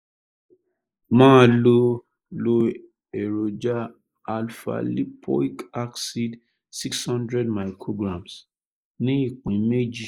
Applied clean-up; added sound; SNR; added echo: neural mask model Resemble Enhance denoiser.